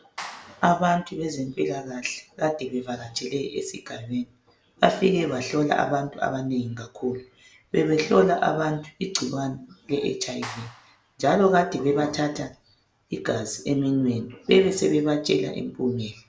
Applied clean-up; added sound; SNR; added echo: none; Clapping; 17 dB; none.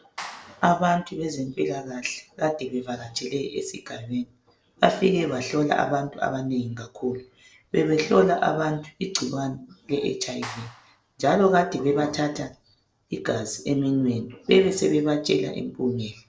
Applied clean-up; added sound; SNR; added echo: neural separator model SepFormer DNS4.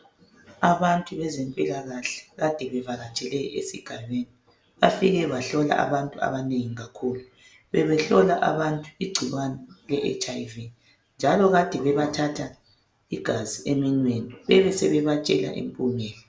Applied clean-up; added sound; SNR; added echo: none; none; none; none.